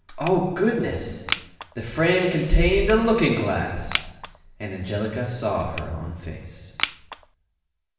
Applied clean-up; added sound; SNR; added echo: none; Crushing; 11 dB; reverberation time 1.2 s.